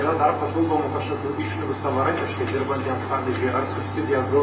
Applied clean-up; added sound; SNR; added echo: none; none; none; reverberation time 1.1 s.